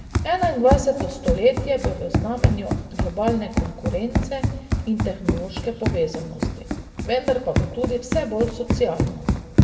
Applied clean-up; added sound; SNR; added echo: none; Run; 0 dB; reverberation time 1.3 s.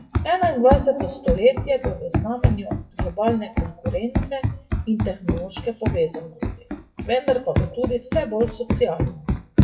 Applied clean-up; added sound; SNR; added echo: classical method WPE with log-MMSE.